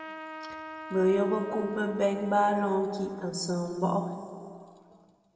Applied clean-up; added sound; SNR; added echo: none; Trumpet; 15 dB; reverberation time 2.1 s.